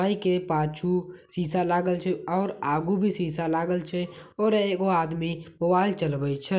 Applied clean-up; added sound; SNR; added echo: none; none; none; none.